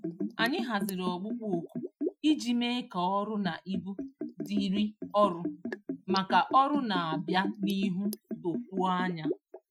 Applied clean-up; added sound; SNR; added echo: classical method Wiener filter.